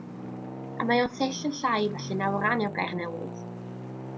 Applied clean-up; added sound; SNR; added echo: none; Traffic noise, roadway noise; 8 dB; none.